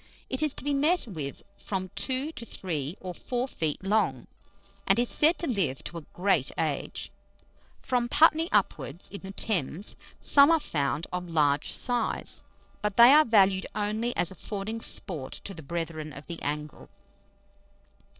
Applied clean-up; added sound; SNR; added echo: neural separator model SepFormer DNS4.